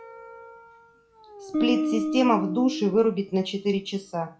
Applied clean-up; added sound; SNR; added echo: classical method log-MMSE.